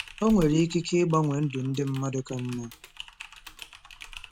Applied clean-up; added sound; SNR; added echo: none; Typing; 16 dB; none.